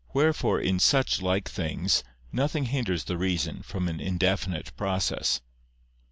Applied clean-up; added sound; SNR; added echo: none; none; none; none.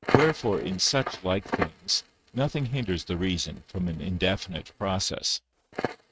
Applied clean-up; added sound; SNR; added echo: neural mask model RNNoise.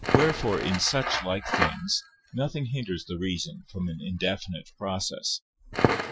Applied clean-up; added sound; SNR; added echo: classical method Wiener filter.